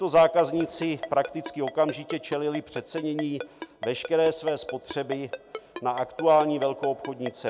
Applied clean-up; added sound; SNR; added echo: none; Ringtone; 13 dB; none.